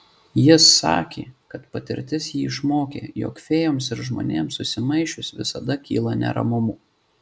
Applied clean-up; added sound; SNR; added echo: none; none; none; none.